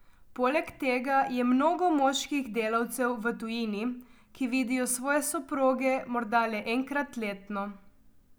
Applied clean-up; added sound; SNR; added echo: none; none; none; none.